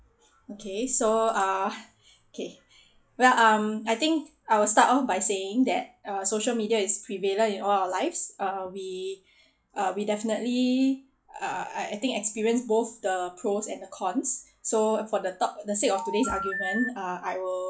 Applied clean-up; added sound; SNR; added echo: classical method log-MMSE.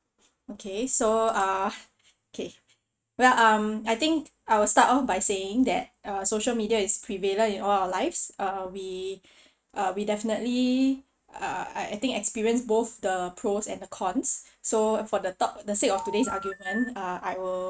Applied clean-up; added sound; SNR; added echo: neural mask model RNNoise.